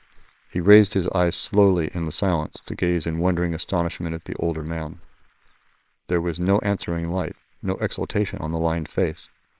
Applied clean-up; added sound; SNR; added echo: neural separator model SepFormer WHAMR!.